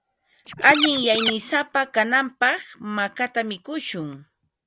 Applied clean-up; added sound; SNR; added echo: none; Scratching (performance technique); -2 dB; none.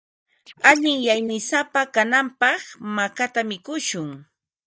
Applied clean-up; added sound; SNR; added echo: neural mask model DeepFilterNet 3.